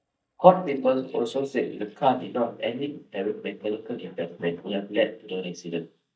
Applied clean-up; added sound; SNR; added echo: neural mask model DeepFilterNet 3.